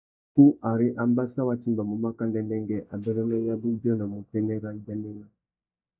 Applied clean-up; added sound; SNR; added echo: neural mask model DeepFilterNet 3.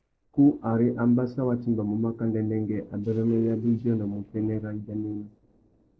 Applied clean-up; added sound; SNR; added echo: neural separator model SepFormer DNS4.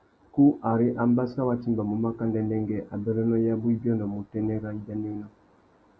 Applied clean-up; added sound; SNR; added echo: none; none; none; none.